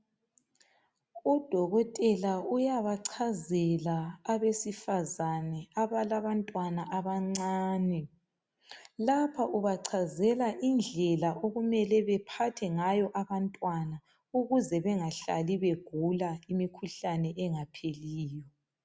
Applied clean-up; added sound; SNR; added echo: none; none; none; none.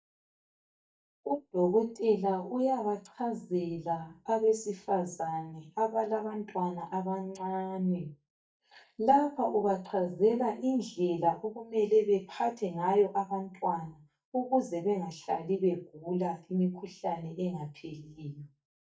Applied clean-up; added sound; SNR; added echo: neural mask model DeepFilterNet 3.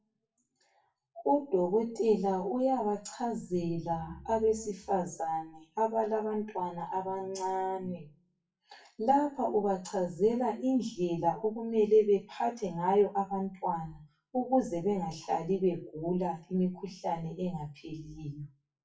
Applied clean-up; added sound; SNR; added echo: classical method WPE with log-MMSE.